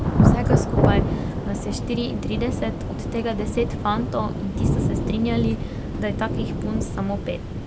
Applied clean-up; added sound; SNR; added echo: none; Thunder / Rain; -4 dB; none.